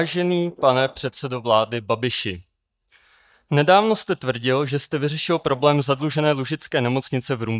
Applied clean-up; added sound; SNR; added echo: neural mask model DeepFilterNet 3.